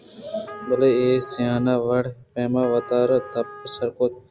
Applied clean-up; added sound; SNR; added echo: none; Trumpet; 18 dB; none.